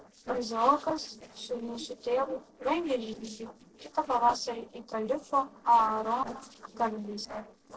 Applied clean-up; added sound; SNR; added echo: neural separator model SepFormer DNS4.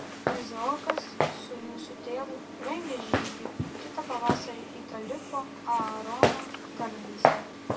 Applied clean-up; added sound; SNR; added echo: none; Walk, footsteps; -4 dB; reverberation time 0.2 s.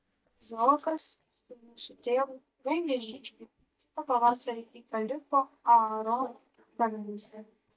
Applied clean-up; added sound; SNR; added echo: neural mask model DeepFilterNet 3.